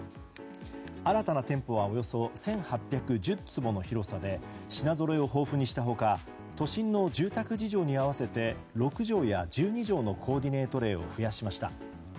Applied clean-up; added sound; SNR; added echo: none; none; none; none.